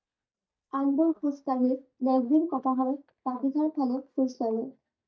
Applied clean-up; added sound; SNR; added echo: neural mask model DeepFilterNet 3.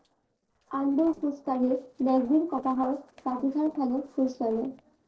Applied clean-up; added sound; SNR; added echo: neural separator model SepFormer DNS4.